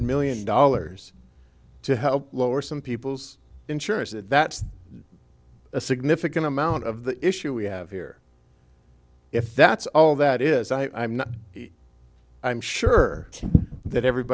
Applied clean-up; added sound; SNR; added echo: none; none; none; none.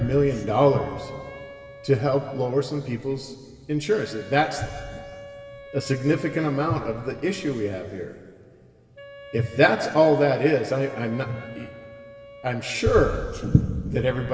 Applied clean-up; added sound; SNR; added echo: none; Wind instrument, woodwind instrument; 19 dB; reverberation time 2.3 s.